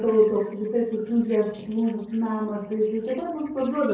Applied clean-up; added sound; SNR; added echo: neural separator model SepFormer DNS4.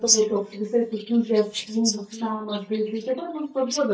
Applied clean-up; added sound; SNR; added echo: neural mask model DeepFilterNet 3.